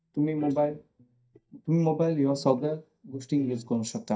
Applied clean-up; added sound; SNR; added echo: neural mask model DeepFilterNet 3.